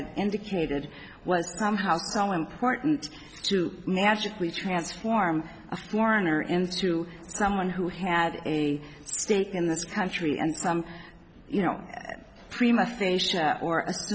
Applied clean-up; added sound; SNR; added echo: none; none; none; none.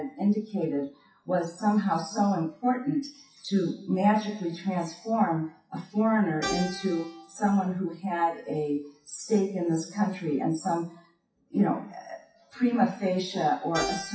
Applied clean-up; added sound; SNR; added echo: classical method WPE with log-MMSE.